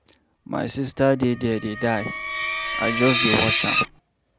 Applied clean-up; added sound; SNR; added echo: none; Screech; -1 dB; none.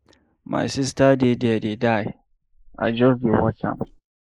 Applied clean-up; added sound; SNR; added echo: neural mask model Resemble Enhance denoiser.